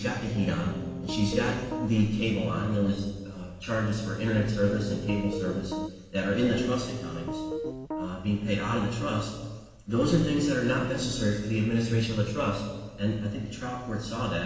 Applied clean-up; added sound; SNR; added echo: none; Piano; 8 dB; reverberation time 1.3 s.